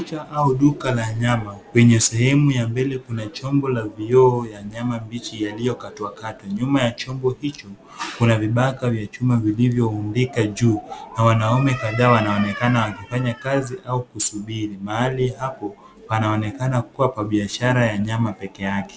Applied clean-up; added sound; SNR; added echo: none; none; none; none.